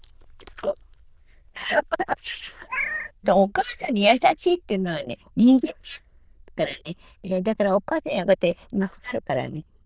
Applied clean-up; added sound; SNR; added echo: neural diffusion model UNIVERSE++.